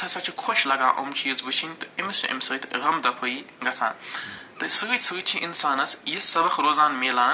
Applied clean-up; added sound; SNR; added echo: none; none; none; none.